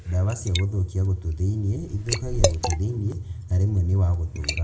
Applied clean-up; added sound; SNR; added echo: none; Liquid; 8 dB; reverberation time 0.5 s.